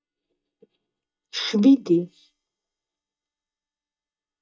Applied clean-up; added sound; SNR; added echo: neural mask model DeepFilterNet 3.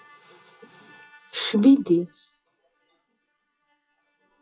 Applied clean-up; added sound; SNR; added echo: classical method WPE with log-MMSE.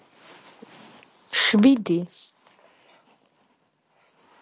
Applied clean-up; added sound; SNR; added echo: none; none; none; none.